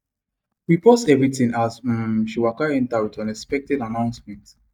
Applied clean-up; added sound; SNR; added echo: neural mask model DeepFilterNet 3.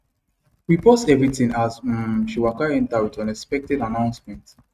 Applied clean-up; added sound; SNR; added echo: neural mask model RNNoise.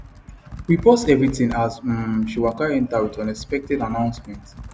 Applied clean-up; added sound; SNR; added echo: none; Computer keyboard; 17 dB; none.